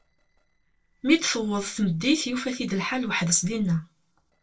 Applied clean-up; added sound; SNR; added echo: neural separator model SepFormer DNS4.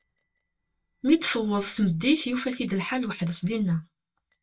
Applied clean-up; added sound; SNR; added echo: neural mask model DeepFilterNet 3.